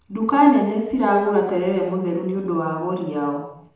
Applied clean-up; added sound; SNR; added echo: none; none; none; reverberation time 0.7 s.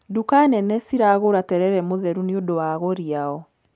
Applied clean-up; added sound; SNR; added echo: none; none; none; none.